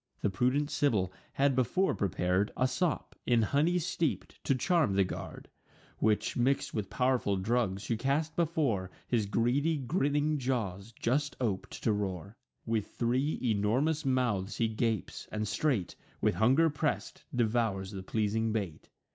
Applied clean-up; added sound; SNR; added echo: none; none; none; none.